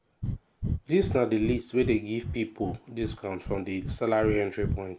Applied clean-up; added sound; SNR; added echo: none; Breathing; 6 dB; none.